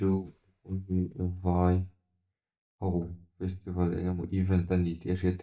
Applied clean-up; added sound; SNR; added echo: neural mask model DeepFilterNet 3.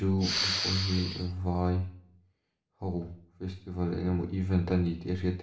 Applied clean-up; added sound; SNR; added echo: none; Respiratory sounds; 3 dB; reverberation time 0.5 s.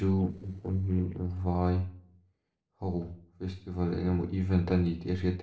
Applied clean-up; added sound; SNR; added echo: neural separator model SepFormer DNS4.